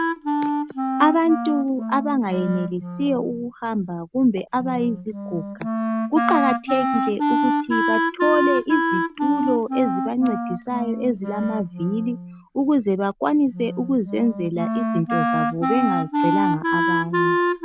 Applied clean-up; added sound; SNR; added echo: none; Wind instrument, woodwind instrument; 1 dB; none.